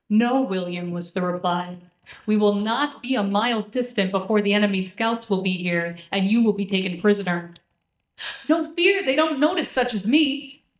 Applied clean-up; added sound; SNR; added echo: neural mask model DeepFilterNet 3.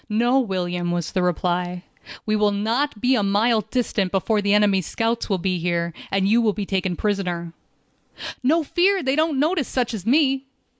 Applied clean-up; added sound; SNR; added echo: none; none; none; none.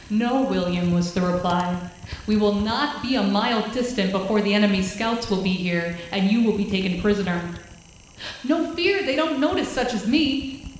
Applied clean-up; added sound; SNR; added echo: none; Typing; 20 dB; reverberation time 1.1 s.